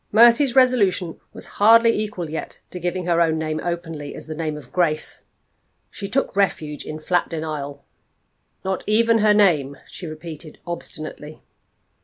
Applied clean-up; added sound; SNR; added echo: none; none; none; none.